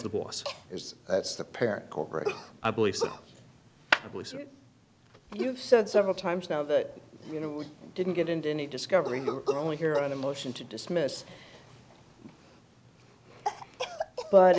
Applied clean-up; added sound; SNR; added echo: none; Cough; 11 dB; none.